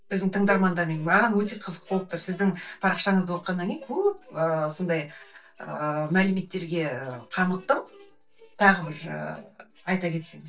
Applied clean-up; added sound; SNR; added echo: neural mask model DeepFilterNet 3.